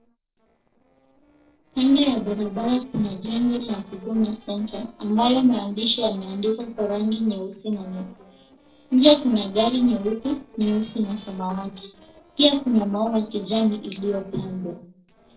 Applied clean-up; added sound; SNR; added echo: neural separator model SepFormer DNS4.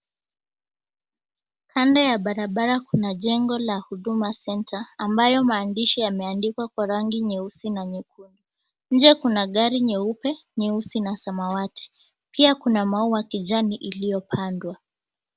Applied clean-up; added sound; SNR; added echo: none; none; none; none.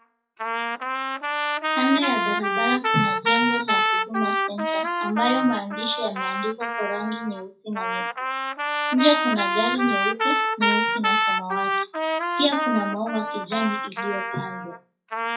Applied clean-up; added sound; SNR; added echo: classical method WPE with log-MMSE.